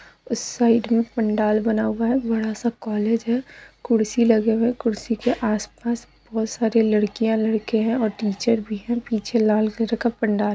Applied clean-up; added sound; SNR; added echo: none; none; none; none.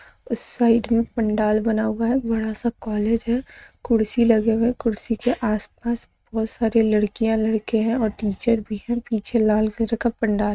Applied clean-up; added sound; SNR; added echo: neural mask model RNNoise.